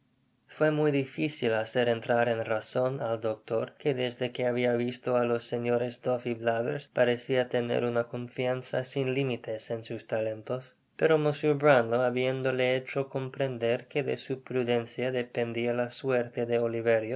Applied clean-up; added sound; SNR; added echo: none; none; none; none.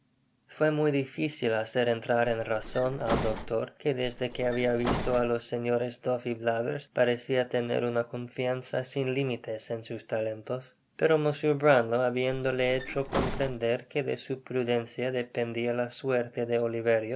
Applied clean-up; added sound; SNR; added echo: none; Bus; 6 dB; none.